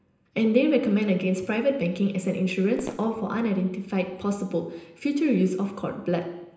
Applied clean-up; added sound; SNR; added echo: none; Fireworks; 18 dB; reverberation time 0.9 s.